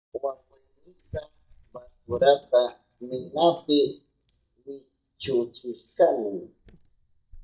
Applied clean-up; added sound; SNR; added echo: neural mask model DeepFilterNet 3.